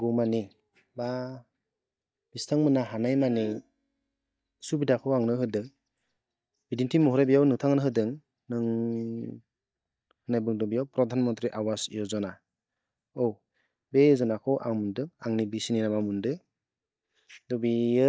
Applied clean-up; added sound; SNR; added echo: neural mask model DeepFilterNet 3.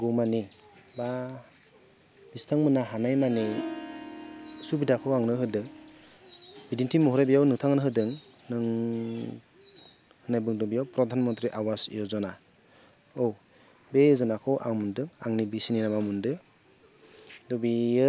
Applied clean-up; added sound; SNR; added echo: none; Bowed string instrument + Harp; 13 dB; none.